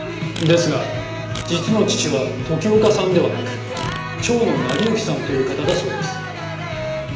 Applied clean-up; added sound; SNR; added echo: none; Fart; 18 dB; reverberation time 0.9 s.